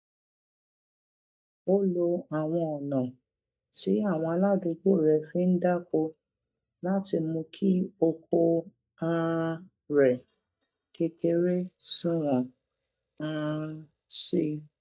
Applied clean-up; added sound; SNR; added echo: neural mask model DeepFilterNet 3.